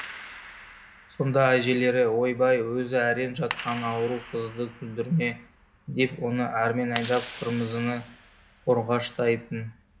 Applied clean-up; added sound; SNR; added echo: none; Clapping; 16 dB; none.